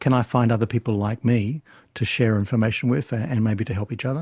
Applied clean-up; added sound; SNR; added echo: none; none; none; none.